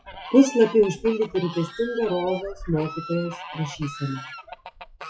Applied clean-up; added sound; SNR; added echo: classical method WPE with log-MMSE.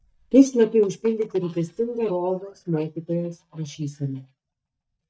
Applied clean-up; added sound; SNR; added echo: neural mask model DeepFilterNet 3.